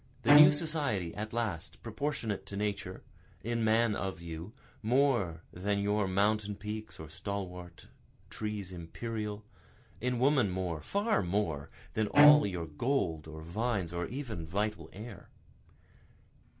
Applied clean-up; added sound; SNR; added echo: none; Bowed string instrument; -4 dB; none.